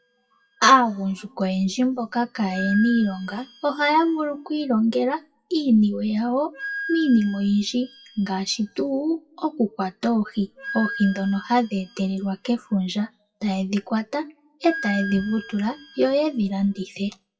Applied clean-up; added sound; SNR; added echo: classical method WPE with log-MMSE.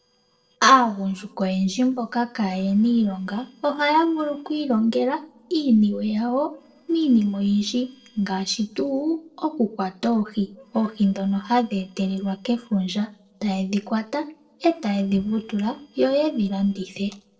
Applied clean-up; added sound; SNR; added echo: neural separator model SepFormer DNS4.